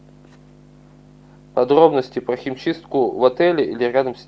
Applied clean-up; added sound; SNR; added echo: none; none; none; none.